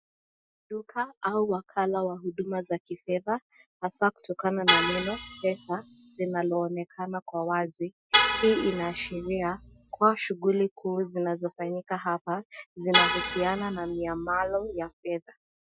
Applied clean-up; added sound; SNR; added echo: classical method Wiener filter.